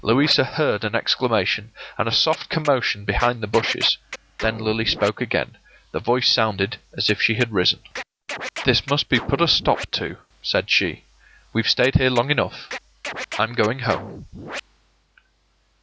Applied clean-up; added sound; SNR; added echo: none; Scratching (performance technique); 15 dB; none.